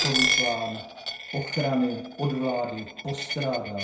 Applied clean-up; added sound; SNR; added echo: none; Coin (dropping); 1 dB; reverberation time 0.6 s.